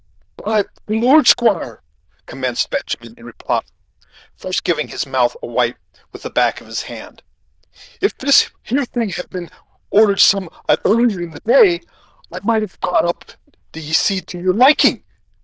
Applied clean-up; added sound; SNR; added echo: neural diffusion model UNIVERSE++.